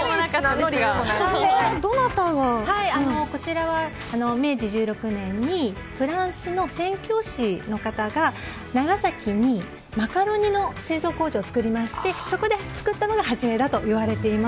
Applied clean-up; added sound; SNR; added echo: none; none; none; none.